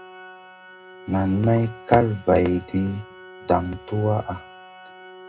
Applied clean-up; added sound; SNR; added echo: none; Organ; 19 dB; reverberation time 0.2 s.